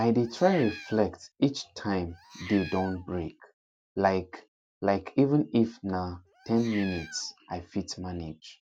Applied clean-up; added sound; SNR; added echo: none; Meow; 17 dB; none.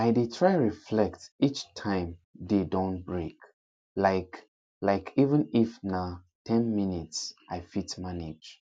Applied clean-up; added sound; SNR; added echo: none; none; none; none.